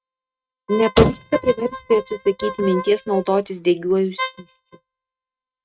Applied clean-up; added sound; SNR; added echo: neural mask model RNNoise.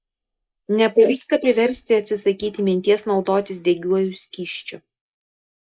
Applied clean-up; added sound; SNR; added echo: neural mask model Resemble Enhance denoiser.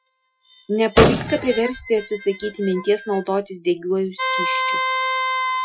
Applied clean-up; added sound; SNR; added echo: classical method Wiener filter.